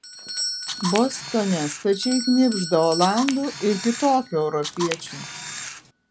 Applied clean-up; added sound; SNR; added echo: none; Camera + Doorbell; 9 dB; none.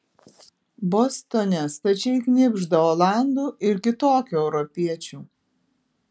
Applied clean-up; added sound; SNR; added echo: none; none; none; none.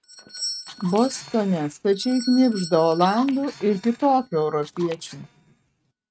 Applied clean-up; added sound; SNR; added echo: neural mask model RNNoise.